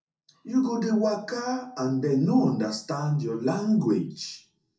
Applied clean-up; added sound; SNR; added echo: none; none; none; reverberation time 0.3 s.